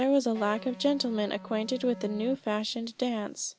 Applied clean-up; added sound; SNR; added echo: none; Electric guitar; 16 dB; none.